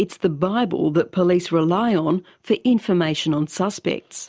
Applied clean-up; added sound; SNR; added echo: none; none; none; none.